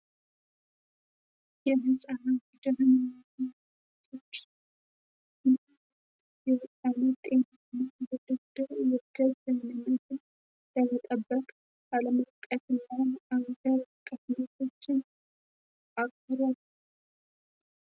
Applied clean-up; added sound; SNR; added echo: none; none; none; none.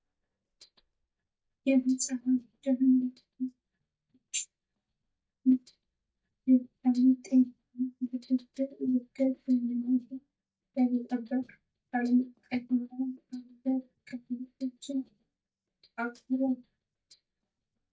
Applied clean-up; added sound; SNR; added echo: neural mask model DeepFilterNet 3.